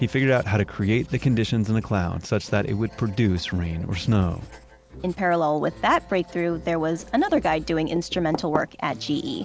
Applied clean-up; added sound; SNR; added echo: none; Writing; 18 dB; none.